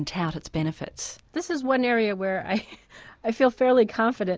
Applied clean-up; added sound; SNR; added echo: none; none; none; none.